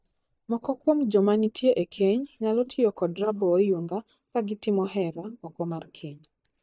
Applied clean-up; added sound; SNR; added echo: neural mask model DeepFilterNet 3.